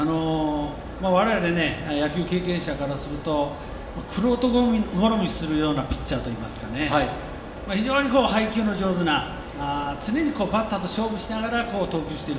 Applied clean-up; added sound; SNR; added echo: none; none; none; reverberation time 0.9 s.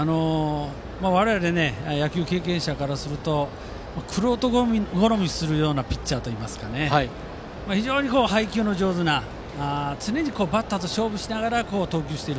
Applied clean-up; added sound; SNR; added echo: none; none; none; none.